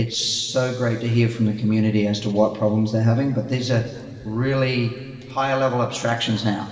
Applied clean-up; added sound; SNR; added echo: neural separator model SepFormer DNS4.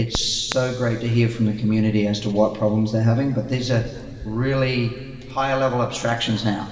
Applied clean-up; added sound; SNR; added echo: none; Crackle; 18 dB; reverberation time 2.7 s.